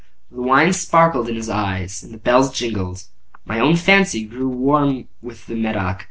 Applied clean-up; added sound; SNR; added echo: none; none; none; none.